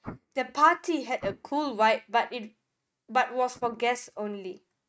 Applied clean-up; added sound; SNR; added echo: neural mask model RNNoise.